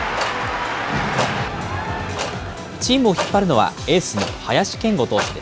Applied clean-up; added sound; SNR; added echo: none; Clock; 10 dB; none.